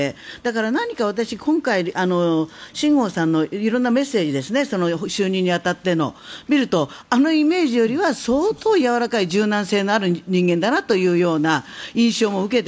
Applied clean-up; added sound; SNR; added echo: none; none; none; none.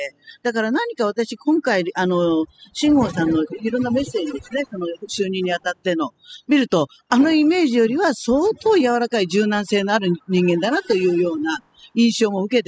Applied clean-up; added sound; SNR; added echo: classical method spectral subtraction.